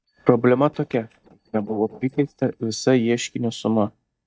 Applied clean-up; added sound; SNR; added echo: neural mask model DeepFilterNet 3.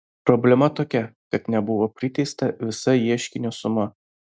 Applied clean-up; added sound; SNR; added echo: none; none; none; none.